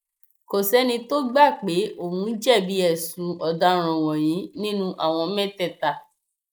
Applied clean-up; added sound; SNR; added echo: neural mask model Resemble Enhance denoiser.